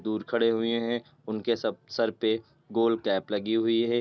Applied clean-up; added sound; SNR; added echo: none; none; none; none.